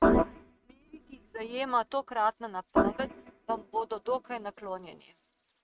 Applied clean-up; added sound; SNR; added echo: neural mask model RNNoise.